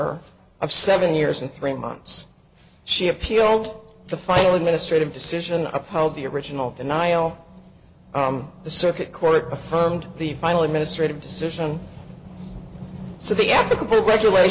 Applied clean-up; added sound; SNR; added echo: none; none; none; none.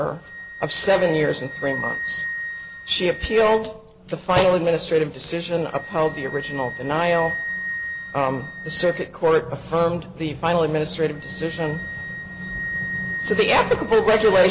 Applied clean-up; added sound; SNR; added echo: none; Wind instrument, woodwind instrument; 11 dB; none.